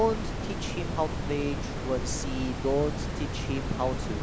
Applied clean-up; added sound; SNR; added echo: none; Water; 0 dB; none.